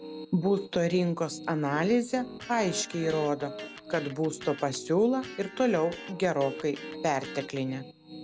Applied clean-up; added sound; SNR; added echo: none; Piano + Electric guitar; 13 dB; none.